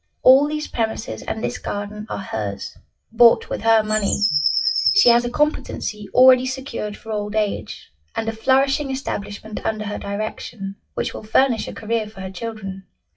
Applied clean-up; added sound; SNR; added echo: classical method WPE with log-MMSE.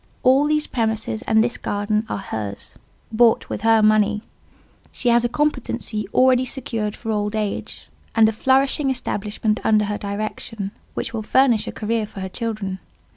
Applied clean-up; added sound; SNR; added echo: none; none; none; none.